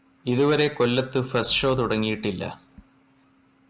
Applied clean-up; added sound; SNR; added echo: none; none; none; none.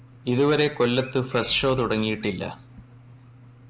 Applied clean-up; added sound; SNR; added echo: none; Engine + Bird; 19 dB; none.